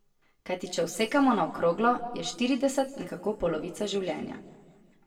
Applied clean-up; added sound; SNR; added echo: none; none; none; reverberation time 1.0 s.